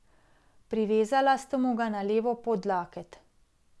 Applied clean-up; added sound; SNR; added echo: none; none; none; none.